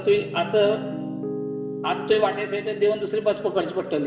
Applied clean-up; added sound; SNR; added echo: none; Piano; 9 dB; reverberation time 1.0 s.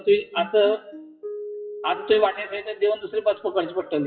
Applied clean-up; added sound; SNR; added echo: classical method WPE with log-MMSE.